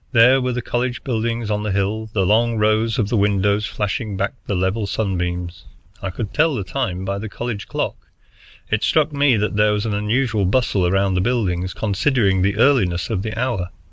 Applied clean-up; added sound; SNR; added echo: none; none; none; none.